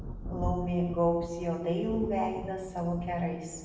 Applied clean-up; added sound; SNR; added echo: none; Thunder; 8 dB; reverberation time 1.0 s.